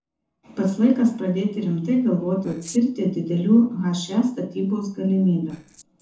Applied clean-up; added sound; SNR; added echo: neural separator model SepFormer DNS4.